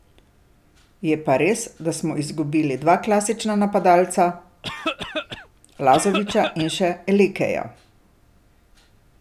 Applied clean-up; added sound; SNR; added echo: none; Cough; 7 dB; none.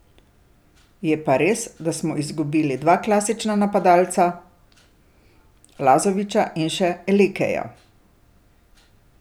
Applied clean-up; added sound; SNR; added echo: none; none; none; none.